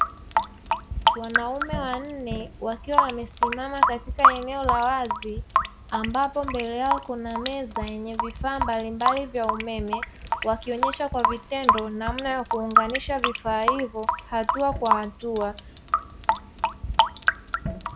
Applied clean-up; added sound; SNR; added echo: none; Drip / Sink (filling or washing) / Water tap, faucet; -3 dB; none.